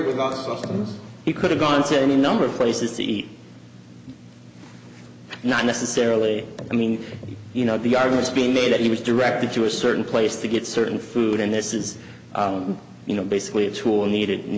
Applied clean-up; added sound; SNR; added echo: none; none; none; none.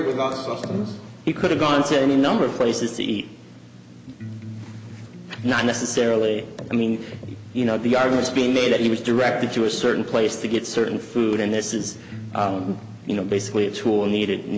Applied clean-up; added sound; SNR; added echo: none; Electric guitar; 14 dB; none.